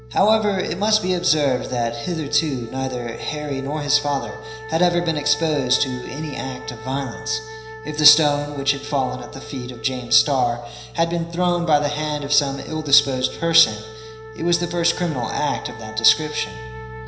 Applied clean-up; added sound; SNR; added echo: none; Wind instrument, woodwind instrument; 15 dB; reverberation time 0.9 s.